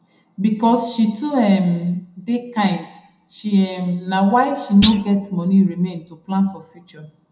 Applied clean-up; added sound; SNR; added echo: none; Thump, thud; 9 dB; reverberation time 0.2 s.